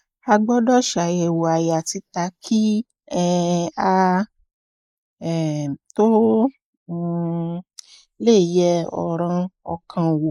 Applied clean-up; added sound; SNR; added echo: neural mask model Resemble Enhance denoiser.